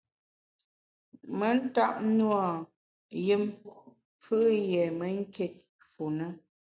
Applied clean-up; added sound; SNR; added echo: none; none; none; none.